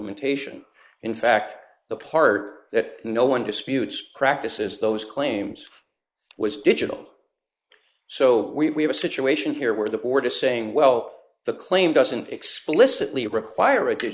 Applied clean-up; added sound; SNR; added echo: neural mask model Resemble Enhance denoiser.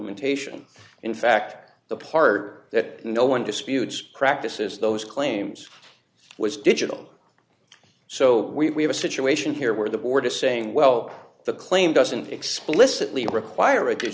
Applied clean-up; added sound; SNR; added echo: none; none; none; none.